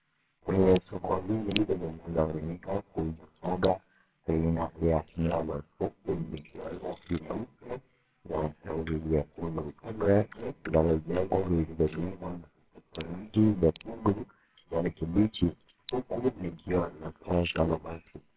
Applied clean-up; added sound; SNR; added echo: neural separator model SepFormer WHAMR!.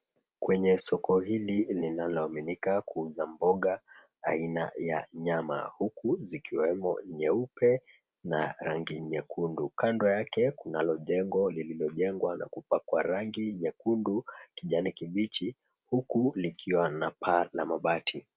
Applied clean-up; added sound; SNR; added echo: none; none; none; none.